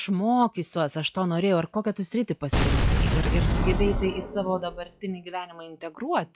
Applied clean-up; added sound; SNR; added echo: classical method log-MMSE.